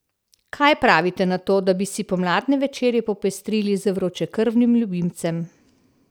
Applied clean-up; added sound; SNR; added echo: none; none; none; none.